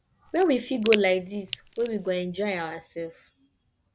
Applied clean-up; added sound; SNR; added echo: none; Crack; 10 dB; none.